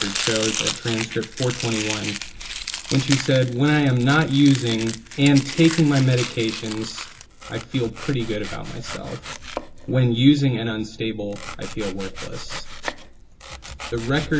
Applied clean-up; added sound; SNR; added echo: none; Domestic sounds, home sounds; 10 dB; reverberation time 0.2 s.